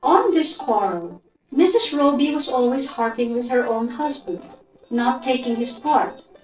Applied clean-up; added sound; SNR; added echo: neural separator model SepFormer DNS4.